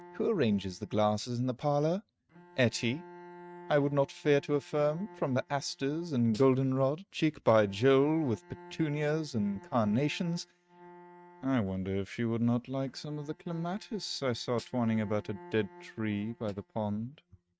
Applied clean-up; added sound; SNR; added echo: neural mask model RNNoise.